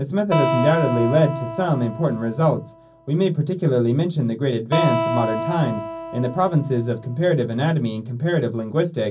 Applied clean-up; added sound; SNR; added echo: none; Acoustic guitar; 7 dB; reverberation time 0.4 s.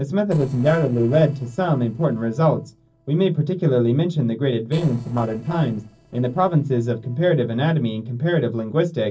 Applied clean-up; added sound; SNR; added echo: neural separator model SepFormer DNS4.